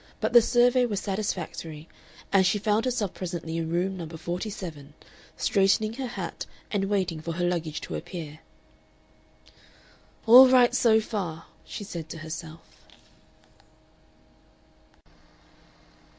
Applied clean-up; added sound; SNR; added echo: none; none; none; none.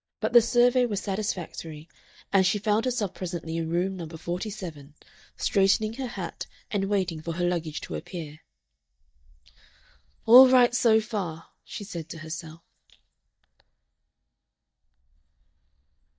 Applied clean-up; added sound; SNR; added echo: neural mask model DeepFilterNet 3.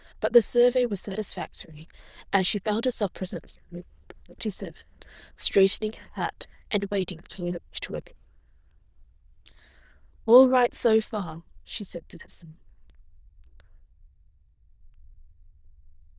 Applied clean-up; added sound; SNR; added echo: neural diffusion model UNIVERSE++.